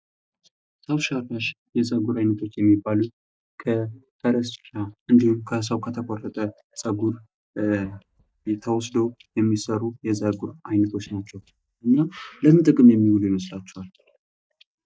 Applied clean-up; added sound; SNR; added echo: neural mask model DeepFilterNet 3.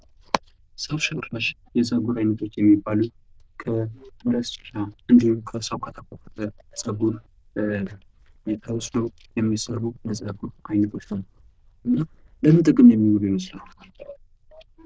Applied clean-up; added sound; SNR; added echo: neural diffusion model UNIVERSE++.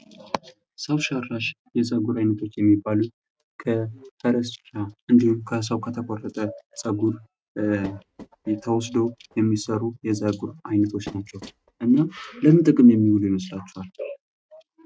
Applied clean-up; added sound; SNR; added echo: neural mask model RNNoise.